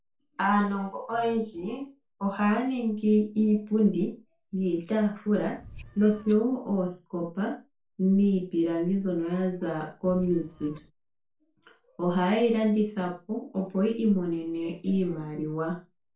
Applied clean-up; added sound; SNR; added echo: neural separator model SepFormer DNS4.